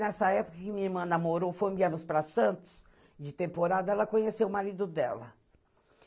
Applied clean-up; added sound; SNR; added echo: none; none; none; none.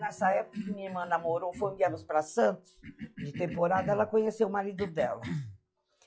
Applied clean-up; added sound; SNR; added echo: classical method log-MMSE.